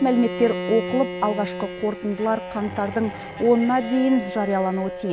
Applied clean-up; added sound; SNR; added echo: none; Bowed string instrument; 9 dB; none.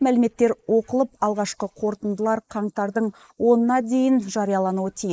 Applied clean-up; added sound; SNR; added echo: neural mask model Resemble Enhance denoiser.